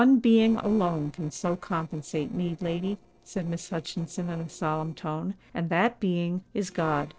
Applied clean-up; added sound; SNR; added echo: neural separator model SepFormer DNS4.